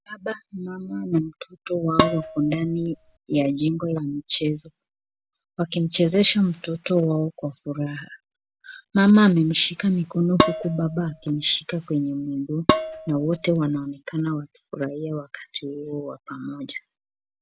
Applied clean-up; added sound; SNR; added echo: none; Dishes, pots, and pans; 2 dB; none.